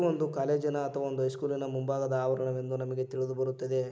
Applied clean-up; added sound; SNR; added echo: none; none; none; none.